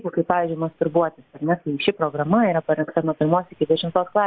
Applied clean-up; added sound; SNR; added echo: neural mask model Resemble Enhance denoiser.